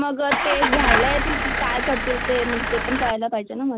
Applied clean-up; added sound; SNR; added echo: none; Engine starting / Car; -2 dB; none.